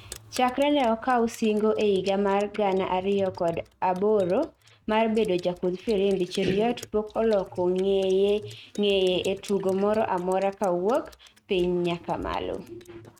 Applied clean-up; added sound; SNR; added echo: neural mask model RNNoise.